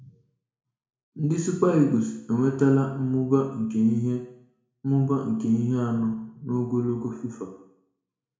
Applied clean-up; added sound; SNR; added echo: none; none; none; reverberation time 0.6 s.